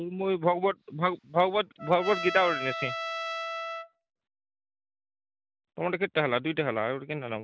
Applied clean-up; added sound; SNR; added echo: none; Trumpet; 7 dB; none.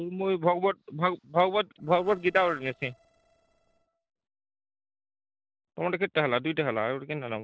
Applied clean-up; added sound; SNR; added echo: neural separator model SepFormer DNS4.